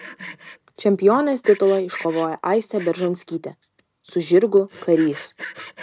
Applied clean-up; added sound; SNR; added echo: none; Sawing; 19 dB; none.